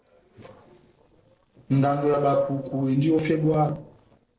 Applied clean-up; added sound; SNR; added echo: neural separator model SepFormer DNS4.